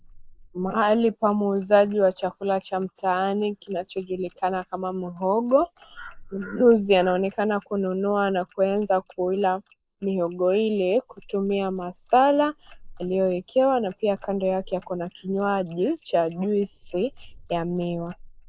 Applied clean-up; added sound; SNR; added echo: neural mask model Resemble Enhance denoiser.